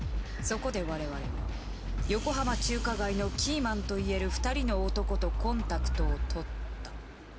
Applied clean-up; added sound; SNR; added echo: none; Stream; 11 dB; none.